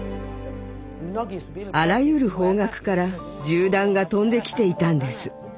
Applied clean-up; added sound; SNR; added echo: none; none; none; none.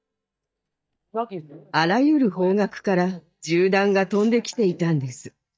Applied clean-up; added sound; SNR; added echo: neural mask model DeepFilterNet 3.